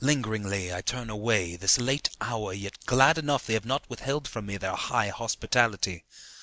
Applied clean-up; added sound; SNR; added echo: none; none; none; none.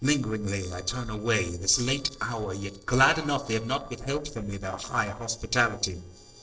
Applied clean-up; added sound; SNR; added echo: neural separator model SepFormer DNS4.